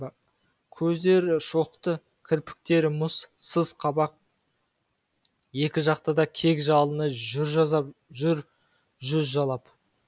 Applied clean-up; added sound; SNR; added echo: none; none; none; none.